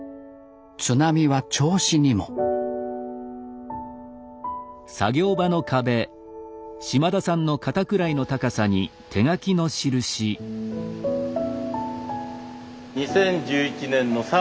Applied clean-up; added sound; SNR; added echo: none; none; none; none.